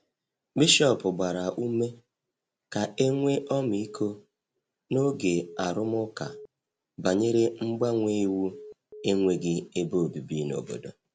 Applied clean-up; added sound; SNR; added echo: none; Telephone; 20 dB; none.